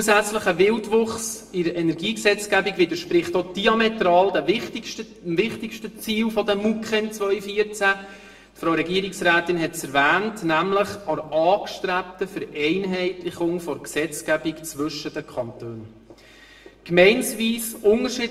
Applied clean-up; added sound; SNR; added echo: none; none; none; reverberation time 0.6 s.